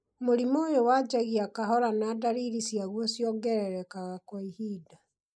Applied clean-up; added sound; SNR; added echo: neural mask model Resemble Enhance denoiser.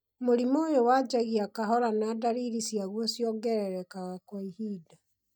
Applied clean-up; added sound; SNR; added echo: neural mask model DeepFilterNet 3.